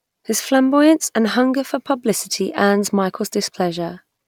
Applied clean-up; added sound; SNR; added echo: none; none; none; none.